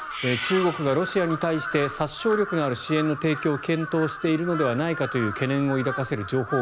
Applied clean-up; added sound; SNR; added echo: none; Crow; 10 dB; none.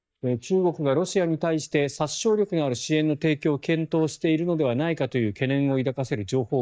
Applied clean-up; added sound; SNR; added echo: neural mask model DeepFilterNet 3.